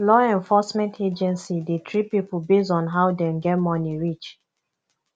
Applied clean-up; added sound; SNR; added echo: none; none; none; none.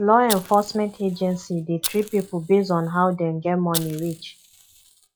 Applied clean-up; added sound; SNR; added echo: classical method log-MMSE.